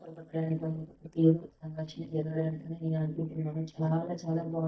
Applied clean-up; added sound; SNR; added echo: neural mask model DeepFilterNet 3.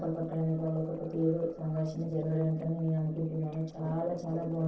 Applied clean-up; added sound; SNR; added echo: neural separator model SepFormer DNS4.